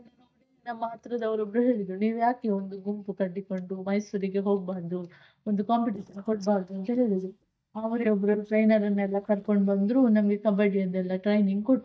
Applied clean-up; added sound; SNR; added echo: neural mask model DeepFilterNet 3.